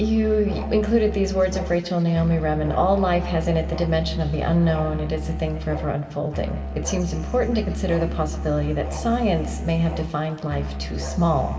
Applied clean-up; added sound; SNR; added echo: none; Musical instrument; 6 dB; reverberation time 2.3 s.